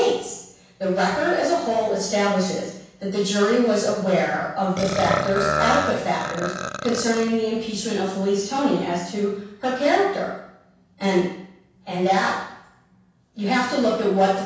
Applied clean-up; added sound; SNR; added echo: none; Burping, eructation; 4 dB; reverberation time 0.7 s.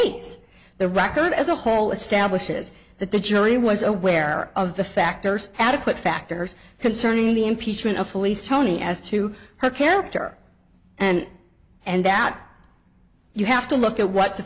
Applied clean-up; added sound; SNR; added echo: none; none; none; none.